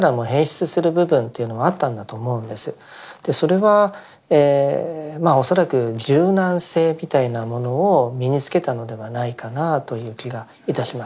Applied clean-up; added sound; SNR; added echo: none; none; none; none.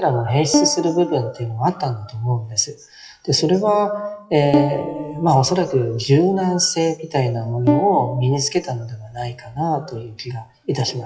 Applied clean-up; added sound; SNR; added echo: classical method WPE with log-MMSE.